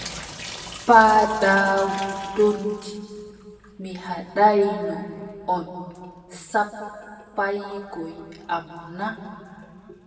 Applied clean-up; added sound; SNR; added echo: none; Drip / Sink (filling or washing); 19 dB; reverberation time 1.9 s.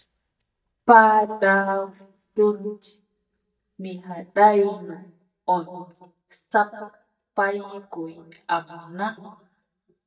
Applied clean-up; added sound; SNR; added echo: neural mask model DeepFilterNet 3.